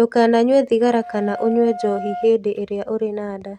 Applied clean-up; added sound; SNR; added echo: none; Wind instrument, woodwind instrument; 13 dB; none.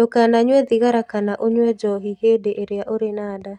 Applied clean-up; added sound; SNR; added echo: neural mask model DeepFilterNet 3.